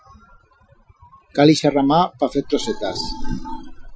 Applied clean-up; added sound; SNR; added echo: classical method Wiener filter.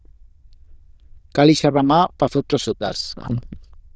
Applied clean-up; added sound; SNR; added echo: neural diffusion model UNIVERSE++.